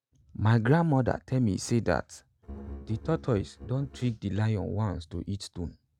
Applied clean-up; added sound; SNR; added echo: neural mask model RNNoise.